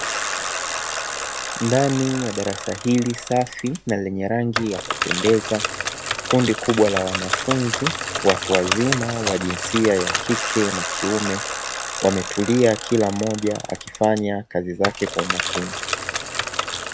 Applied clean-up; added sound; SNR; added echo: none; Bicycle; 4 dB; none.